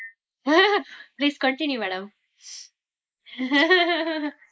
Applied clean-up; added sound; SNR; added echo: neural mask model Resemble Enhance denoiser.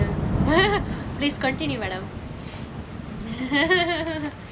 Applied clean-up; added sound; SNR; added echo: none; Thunder / Rain; 3 dB; none.